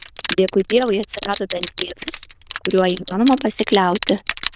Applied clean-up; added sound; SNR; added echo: neural diffusion model UNIVERSE++.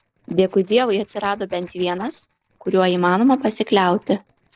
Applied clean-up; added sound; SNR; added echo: neural separator model SepFormer DNS4.